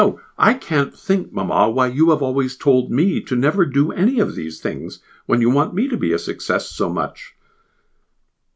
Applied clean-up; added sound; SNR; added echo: none; none; none; none.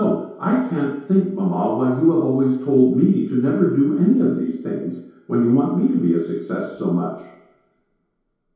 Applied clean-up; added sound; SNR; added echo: none; none; none; reverberation time 0.8 s.